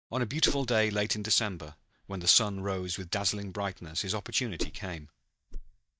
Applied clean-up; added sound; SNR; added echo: neural mask model DeepFilterNet 3.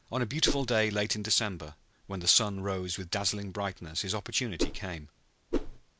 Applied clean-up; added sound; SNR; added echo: none; Whoosh, swoosh, swish; 0 dB; none.